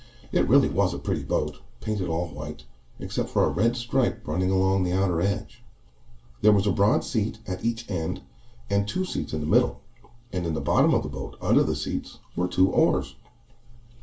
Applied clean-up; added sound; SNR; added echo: none; none; none; reverberation time 0.2 s.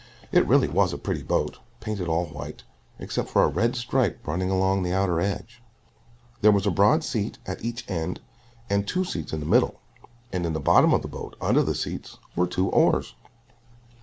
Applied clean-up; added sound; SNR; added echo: none; none; none; none.